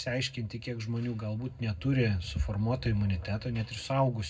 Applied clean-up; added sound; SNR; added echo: none; none; none; reverberation time 0.3 s.